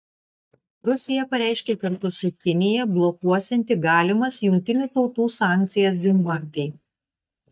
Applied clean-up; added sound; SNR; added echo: neural mask model DeepFilterNet 3.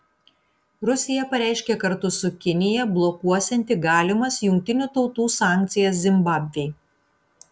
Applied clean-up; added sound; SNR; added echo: none; none; none; none.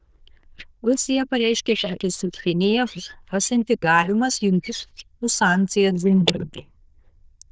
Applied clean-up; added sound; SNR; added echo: neural diffusion model UNIVERSE++.